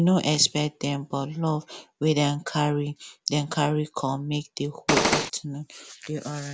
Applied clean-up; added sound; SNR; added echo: none; Gunshot, gunfire; -4 dB; none.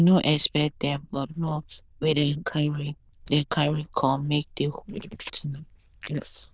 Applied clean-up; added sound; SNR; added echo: neural diffusion model UNIVERSE++.